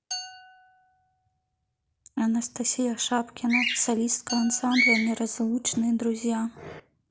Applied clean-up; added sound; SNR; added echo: none; Glass; 17 dB; none.